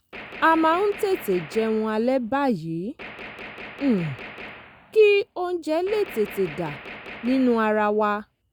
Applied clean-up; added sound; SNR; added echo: none; Gunshot, gunfire; 16 dB; none.